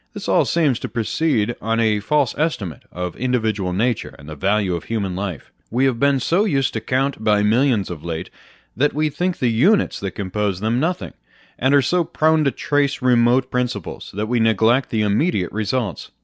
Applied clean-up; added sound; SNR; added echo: none; none; none; none.